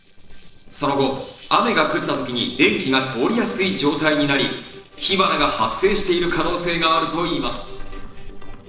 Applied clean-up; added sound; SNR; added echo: neural separator model SepFormer DNS4.